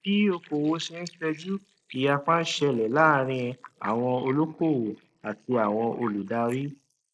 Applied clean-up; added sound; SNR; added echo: neural mask model Resemble Enhance denoiser.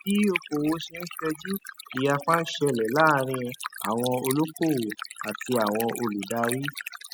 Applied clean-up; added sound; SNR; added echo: classical method spectral subtraction.